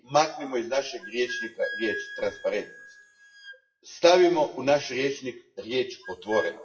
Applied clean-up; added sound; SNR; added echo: classical method WPE with log-MMSE.